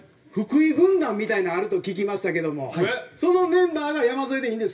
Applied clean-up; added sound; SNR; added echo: none; none; none; reverberation time 0.1 s.